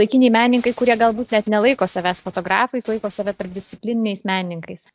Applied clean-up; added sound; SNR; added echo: neural mask model RNNoise.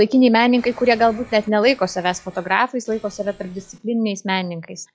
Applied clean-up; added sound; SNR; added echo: classical method log-MMSE.